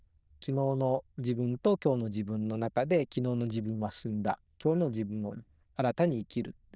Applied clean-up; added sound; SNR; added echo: neural diffusion model UNIVERSE++.